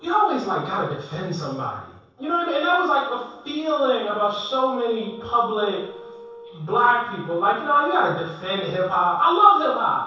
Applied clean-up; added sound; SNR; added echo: neural separator model SepFormer DNS4.